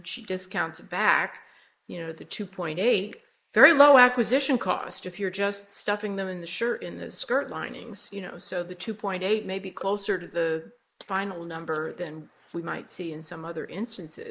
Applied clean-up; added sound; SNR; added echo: neural mask model Resemble Enhance denoiser.